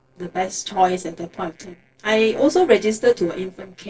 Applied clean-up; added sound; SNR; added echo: neural separator model SepFormer DNS4.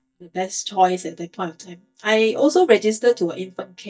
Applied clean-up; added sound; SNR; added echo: neural mask model DeepFilterNet 3.